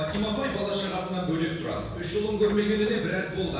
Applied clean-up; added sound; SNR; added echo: none; Printer; 16 dB; reverberation time 1.2 s.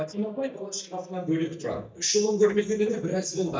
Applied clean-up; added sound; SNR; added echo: neural mask model DeepFilterNet 3.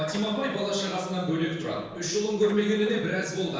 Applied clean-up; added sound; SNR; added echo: neural separator model SepFormer DNS4.